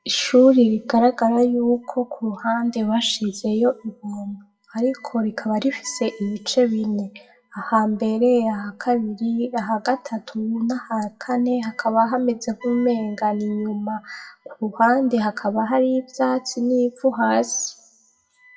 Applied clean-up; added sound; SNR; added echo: classical method WPE with log-MMSE.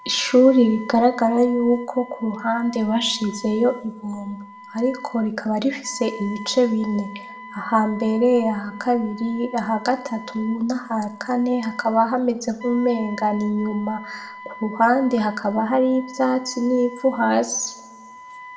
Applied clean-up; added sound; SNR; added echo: none; Wind instrument, woodwind instrument; 18 dB; reverberation time 0.6 s.